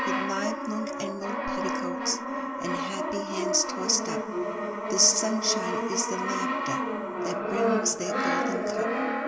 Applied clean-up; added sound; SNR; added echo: none; Brass instrument; -2 dB; reverberation time 0.5 s.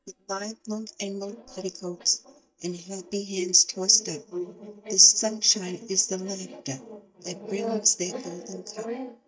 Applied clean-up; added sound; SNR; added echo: neural mask model DeepFilterNet 3.